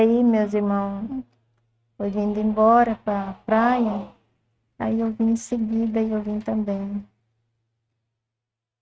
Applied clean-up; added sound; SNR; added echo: neural mask model RNNoise.